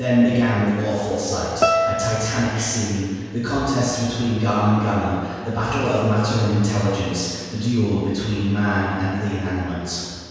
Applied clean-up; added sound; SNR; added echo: none; Guitar; 6 dB; reverberation time 1.9 s.